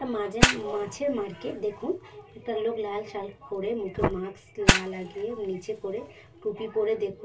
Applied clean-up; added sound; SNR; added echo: none; Fire; 0 dB; reverberation time 0.2 s.